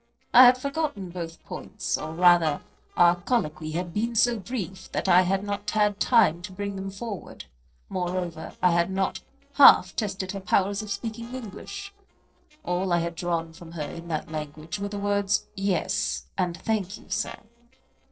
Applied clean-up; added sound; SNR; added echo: neural separator model SepFormer DNS4.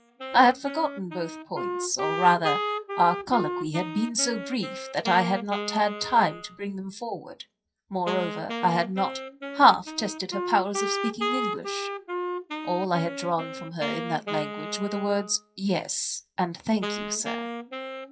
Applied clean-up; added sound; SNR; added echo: classical method WPE with log-MMSE.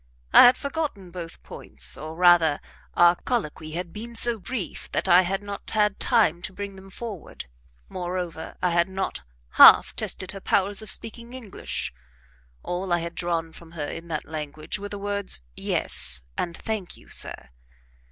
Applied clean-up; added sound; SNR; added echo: none; none; none; none.